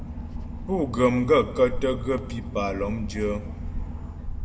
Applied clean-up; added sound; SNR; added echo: none; Engine / Boat, Water vehicle; 6 dB; reverberation time 1.1 s.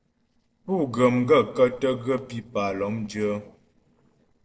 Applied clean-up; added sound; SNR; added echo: neural separator model SepFormer DNS4.